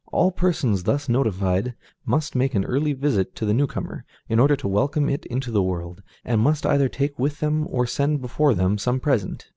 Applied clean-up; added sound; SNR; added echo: none; none; none; none.